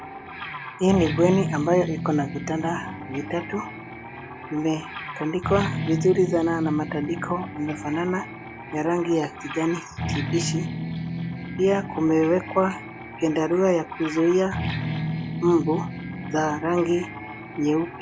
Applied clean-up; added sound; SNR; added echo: none; Guitar; 7 dB; none.